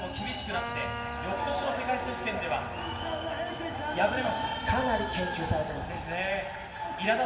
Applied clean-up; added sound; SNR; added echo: none; Trumpet; 11 dB; reverberation time 2.4 s.